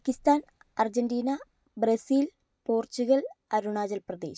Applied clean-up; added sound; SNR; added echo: none; none; none; none.